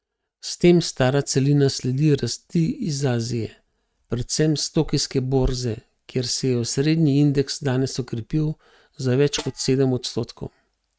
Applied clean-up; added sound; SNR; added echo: neural mask model RNNoise.